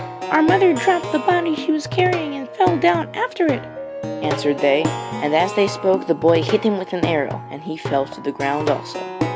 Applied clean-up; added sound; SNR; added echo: none; Plucked string instrument; 7 dB; none.